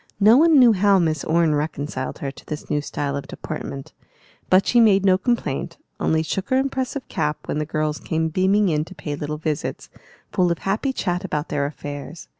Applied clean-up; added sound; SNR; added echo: none; none; none; none.